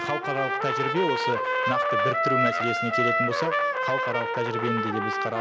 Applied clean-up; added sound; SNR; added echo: none; Trumpet; -4 dB; none.